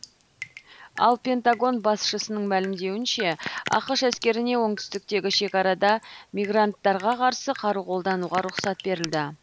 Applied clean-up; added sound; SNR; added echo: none; Drip; 16 dB; none.